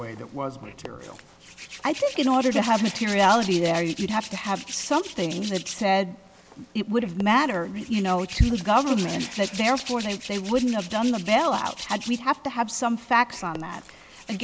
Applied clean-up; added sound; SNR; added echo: none; Hands; 13 dB; none.